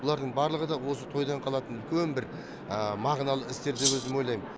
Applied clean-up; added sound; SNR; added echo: none; Rattle (instrument); -1 dB; none.